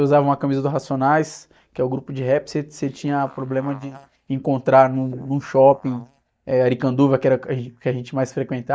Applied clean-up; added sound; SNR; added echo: neural mask model DeepFilterNet 3.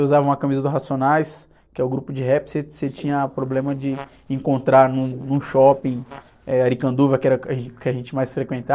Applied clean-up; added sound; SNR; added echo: neural separator model SepFormer DNS4.